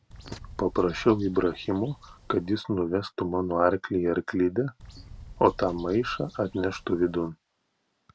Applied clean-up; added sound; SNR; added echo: none; Bird; 19 dB; none.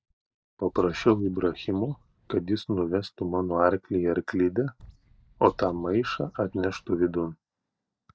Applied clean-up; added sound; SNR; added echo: neural mask model DeepFilterNet 3.